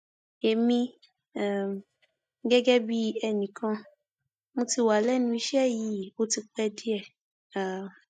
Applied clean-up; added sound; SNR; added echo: neural mask model DeepFilterNet 3.